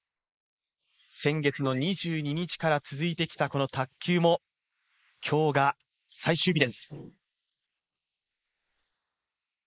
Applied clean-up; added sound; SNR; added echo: neural mask model Resemble Enhance denoiser.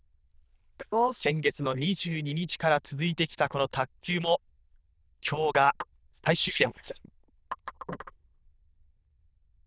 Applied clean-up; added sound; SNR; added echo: neural diffusion model UNIVERSE++.